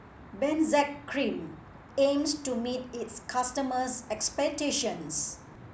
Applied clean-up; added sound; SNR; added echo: none; Traffic noise, roadway noise; 19 dB; none.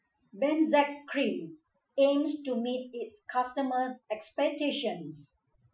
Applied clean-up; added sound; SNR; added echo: classical method Wiener filter.